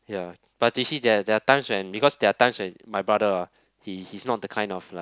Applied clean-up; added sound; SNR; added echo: none; none; none; none.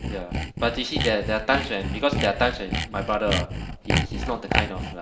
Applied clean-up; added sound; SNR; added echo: none; Sawing; 1 dB; reverberation time 1.7 s.